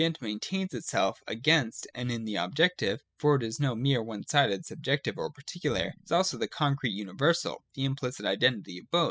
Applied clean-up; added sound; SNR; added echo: classical method spectral subtraction.